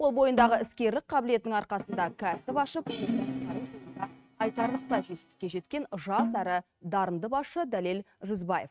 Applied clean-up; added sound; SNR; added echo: neural mask model RNNoise.